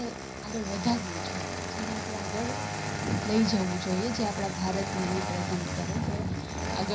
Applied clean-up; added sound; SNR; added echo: none; Engine starting; 4 dB; reverberation time 0.4 s.